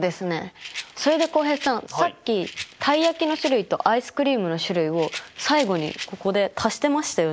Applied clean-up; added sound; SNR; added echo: none; Rattle; 14 dB; none.